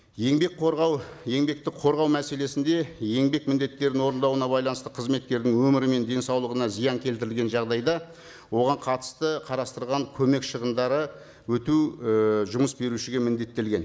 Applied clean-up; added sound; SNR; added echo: none; none; none; none.